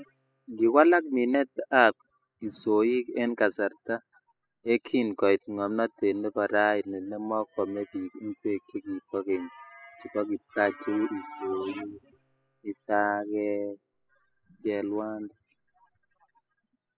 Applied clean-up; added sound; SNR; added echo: classical method spectral subtraction.